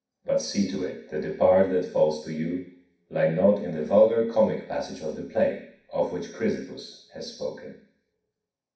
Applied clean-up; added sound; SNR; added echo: none; none; none; reverberation time 0.6 s.